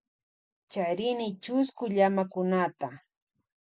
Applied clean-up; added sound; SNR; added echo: none; none; none; none.